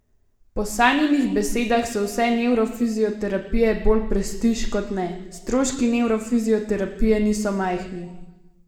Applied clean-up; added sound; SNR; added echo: none; none; none; reverberation time 1.0 s.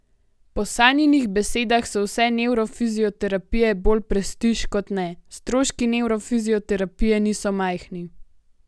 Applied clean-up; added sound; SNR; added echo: none; none; none; none.